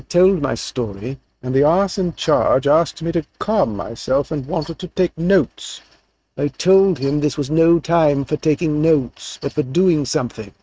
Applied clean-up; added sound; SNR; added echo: neural mask model RNNoise.